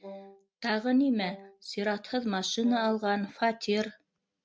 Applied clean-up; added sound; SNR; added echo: neural mask model RNNoise.